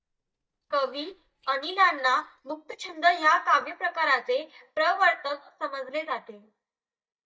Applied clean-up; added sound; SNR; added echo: neural mask model DeepFilterNet 3.